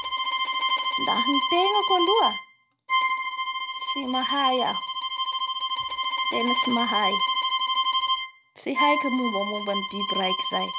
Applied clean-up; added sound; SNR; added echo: none; Bowed string instrument; -4 dB; none.